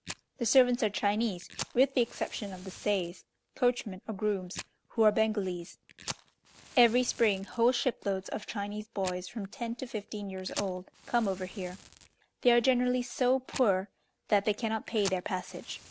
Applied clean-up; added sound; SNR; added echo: none; Fire; 18 dB; none.